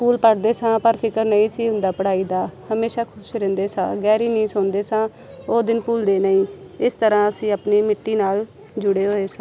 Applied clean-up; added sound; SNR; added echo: none; none; none; none.